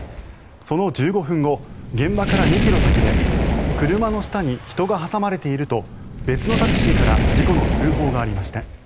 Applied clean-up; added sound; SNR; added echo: none; Fire; -1 dB; none.